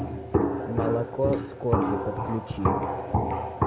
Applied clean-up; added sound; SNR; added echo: none; Walk, footsteps; -4 dB; reverberation time 0.7 s.